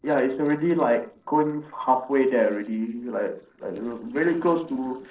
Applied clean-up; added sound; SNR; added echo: neural separator model SepFormer DNS4.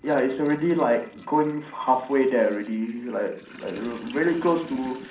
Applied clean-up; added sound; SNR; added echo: none; Toilet flush; 19 dB; reverberation time 0.6 s.